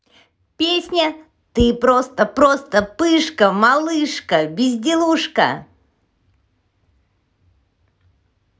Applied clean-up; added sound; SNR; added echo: none; none; none; none.